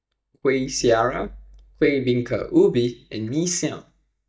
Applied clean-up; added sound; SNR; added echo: neural mask model DeepFilterNet 3.